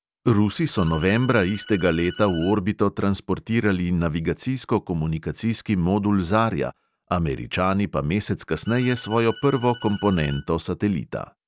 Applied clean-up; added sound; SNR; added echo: none; Bowed string instrument; 19 dB; none.